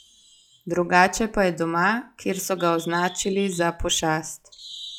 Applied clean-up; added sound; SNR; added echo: classical method log-MMSE.